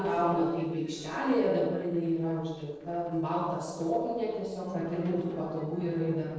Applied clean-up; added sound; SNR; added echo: neural separator model SepFormer DNS4.